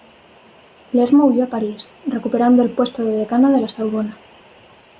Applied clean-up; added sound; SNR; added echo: none; none; none; none.